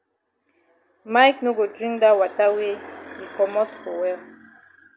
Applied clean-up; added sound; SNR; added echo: none; none; none; none.